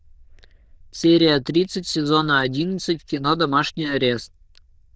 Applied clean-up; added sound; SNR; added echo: neural diffusion model UNIVERSE++.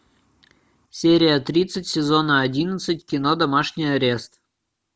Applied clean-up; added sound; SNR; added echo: none; none; none; none.